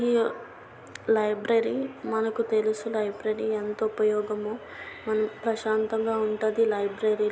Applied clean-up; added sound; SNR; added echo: none; none; none; none.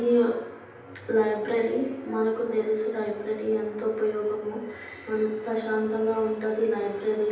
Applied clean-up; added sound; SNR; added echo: none; none; none; reverberation time 0.9 s.